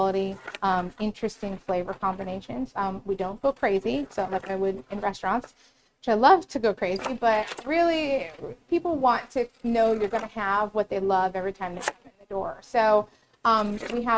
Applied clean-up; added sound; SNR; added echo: neural mask model RNNoise.